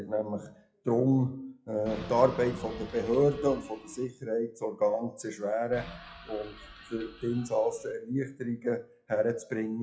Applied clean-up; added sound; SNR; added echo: classical method WPE with log-MMSE.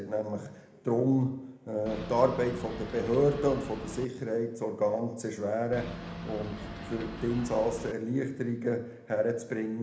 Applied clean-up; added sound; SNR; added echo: none; Boat, Water vehicle; 10 dB; reverberation time 0.7 s.